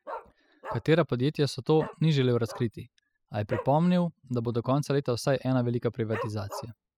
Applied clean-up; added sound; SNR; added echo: classical method spectral subtraction.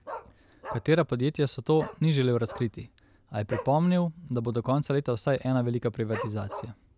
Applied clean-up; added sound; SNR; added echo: none; Dog; 16 dB; none.